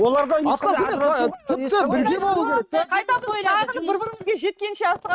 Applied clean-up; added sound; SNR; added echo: neural mask model RNNoise.